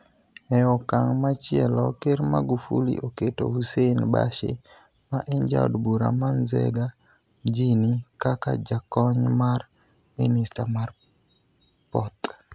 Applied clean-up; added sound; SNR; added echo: none; none; none; none.